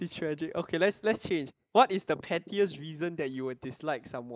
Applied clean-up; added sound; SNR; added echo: neural mask model Resemble Enhance denoiser.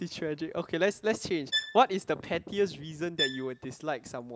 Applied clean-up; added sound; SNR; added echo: none; Bowed string instrument; 6 dB; none.